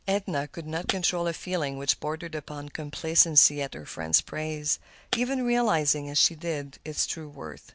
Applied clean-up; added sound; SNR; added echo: none; Shatter; 15 dB; none.